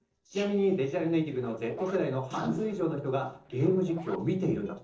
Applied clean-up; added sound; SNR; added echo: neural separator model SepFormer DNS4.